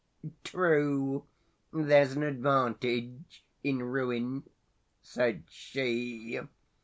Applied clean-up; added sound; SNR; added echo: none; none; none; none.